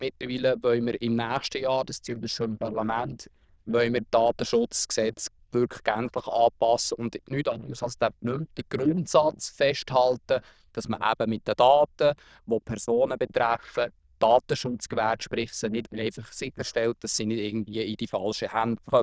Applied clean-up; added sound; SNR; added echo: neural diffusion model UNIVERSE++.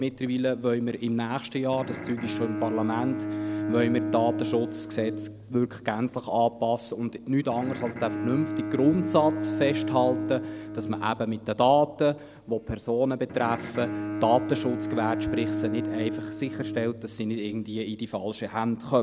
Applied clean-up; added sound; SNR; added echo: none; Bowed string instrument; 6 dB; none.